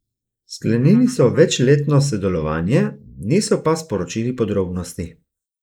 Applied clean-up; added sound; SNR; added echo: neural mask model Resemble Enhance denoiser.